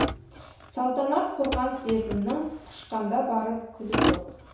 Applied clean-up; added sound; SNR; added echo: none; Motor vehicle (road); 3 dB; reverberation time 0.7 s.